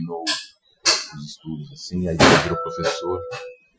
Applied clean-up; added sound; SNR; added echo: classical method Wiener filter.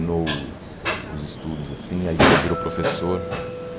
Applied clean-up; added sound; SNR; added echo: none; Dishes, pots, and pans; -4 dB; none.